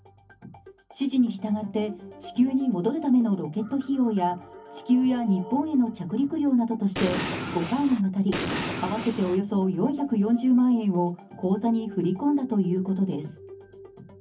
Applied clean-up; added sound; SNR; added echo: none; Explosion; 6 dB; reverberation time 0.3 s.